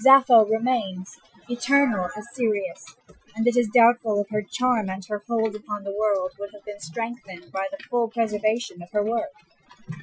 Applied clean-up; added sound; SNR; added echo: classical method Wiener filter.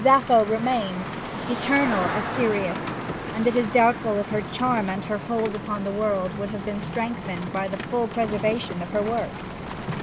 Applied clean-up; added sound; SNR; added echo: none; Traffic noise, roadway noise + Rain; 7 dB; none.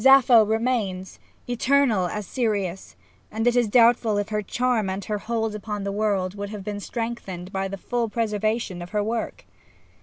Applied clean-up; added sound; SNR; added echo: none; none; none; none.